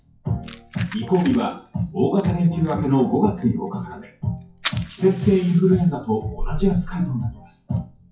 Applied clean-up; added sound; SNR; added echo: classical method WPE with log-MMSE.